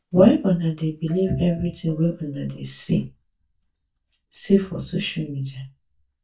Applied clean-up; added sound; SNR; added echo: neural mask model DeepFilterNet 3.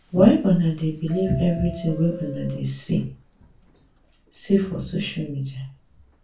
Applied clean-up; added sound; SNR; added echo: none; Subway, metro, underground; 19 dB; reverberation time 0.3 s.